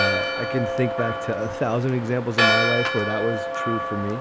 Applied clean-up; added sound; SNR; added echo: none; Church bell; -1 dB; none.